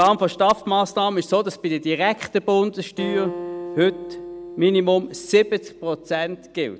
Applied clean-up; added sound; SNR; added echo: none; Acoustic guitar; 15 dB; none.